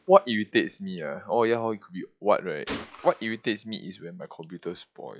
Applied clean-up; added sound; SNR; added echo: classical method log-MMSE.